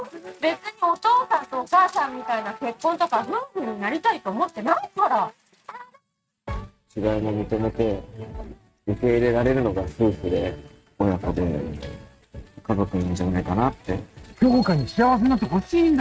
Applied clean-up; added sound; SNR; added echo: neural mask model RNNoise.